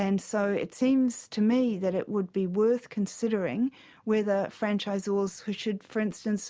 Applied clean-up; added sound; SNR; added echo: none; none; none; none.